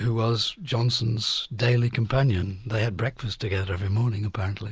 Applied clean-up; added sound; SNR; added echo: none; none; none; none.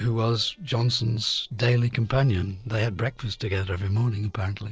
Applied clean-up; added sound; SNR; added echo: neural separator model SepFormer DNS4.